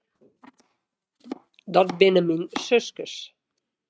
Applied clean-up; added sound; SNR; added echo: neural mask model RNNoise.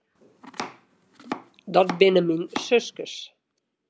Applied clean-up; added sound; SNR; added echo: none; Domestic sounds, home sounds; 12 dB; none.